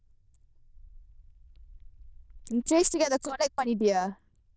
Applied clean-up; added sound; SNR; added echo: neural diffusion model UNIVERSE++.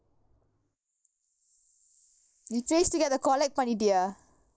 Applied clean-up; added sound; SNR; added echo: neural mask model Resemble Enhance denoiser.